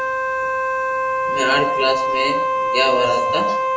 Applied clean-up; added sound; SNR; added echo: none; Wind instrument, woodwind instrument; -4 dB; reverberation time 0.6 s.